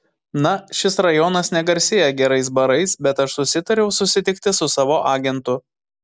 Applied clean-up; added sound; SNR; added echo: none; none; none; none.